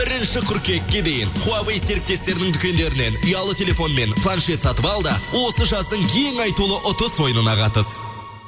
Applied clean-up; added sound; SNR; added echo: none; none; none; none.